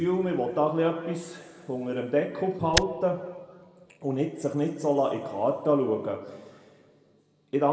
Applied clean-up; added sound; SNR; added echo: none; Tick; 1 dB; reverberation time 1.7 s.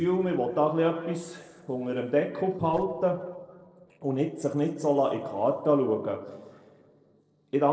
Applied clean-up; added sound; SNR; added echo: neural separator model SepFormer DNS4.